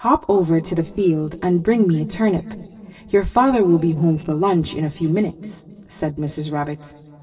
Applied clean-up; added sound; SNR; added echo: neural separator model SepFormer DNS4.